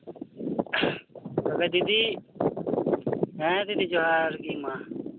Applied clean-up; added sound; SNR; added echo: none; none; none; none.